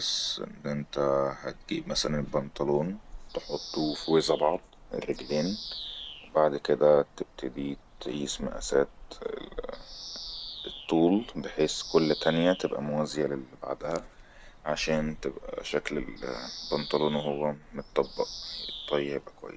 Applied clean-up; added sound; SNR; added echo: none; Bird vocalization, bird call, bird song; 14 dB; none.